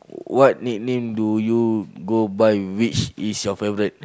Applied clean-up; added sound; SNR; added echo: none; none; none; none.